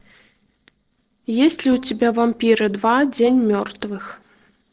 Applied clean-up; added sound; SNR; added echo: neural separator model SepFormer DNS4.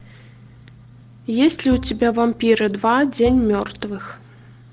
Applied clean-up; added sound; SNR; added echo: none; Bowed string instrument; 14 dB; none.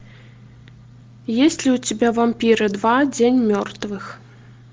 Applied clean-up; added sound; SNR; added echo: none; none; none; none.